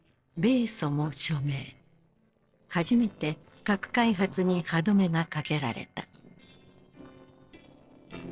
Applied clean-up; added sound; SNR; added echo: neural separator model SepFormer DNS4.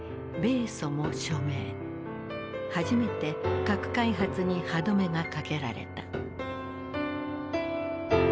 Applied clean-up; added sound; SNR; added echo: none; Piano; 13 dB; none.